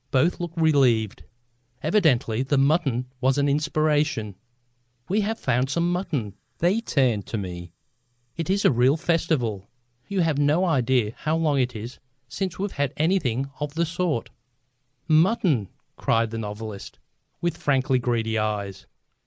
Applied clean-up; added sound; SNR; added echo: neural mask model Resemble Enhance denoiser.